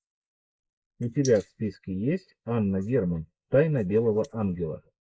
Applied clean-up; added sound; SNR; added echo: neural mask model Resemble Enhance denoiser.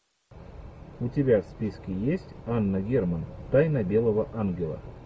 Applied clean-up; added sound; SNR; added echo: none; none; none; none.